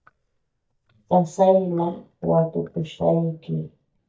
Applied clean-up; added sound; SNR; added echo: neural mask model DeepFilterNet 3.